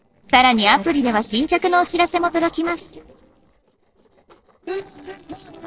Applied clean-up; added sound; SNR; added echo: neural separator model SepFormer DNS4.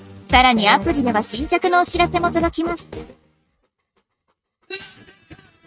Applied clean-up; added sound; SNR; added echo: neural mask model RNNoise.